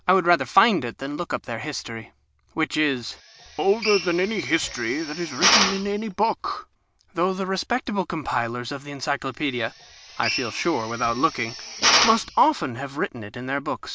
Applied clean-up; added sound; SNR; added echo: none; Drill; 2 dB; none.